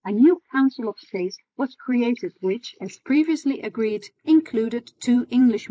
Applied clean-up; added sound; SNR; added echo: neural mask model Resemble Enhance denoiser.